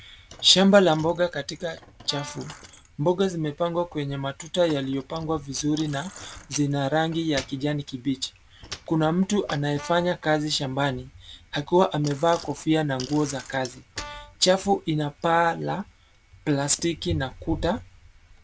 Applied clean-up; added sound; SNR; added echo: none; Brass instrument + Bicycle; 17 dB; none.